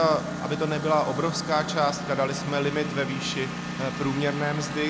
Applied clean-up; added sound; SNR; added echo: none; Engine; 6 dB; none.